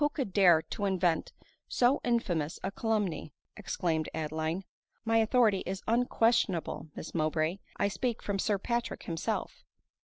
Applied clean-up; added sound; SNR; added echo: none; none; none; none.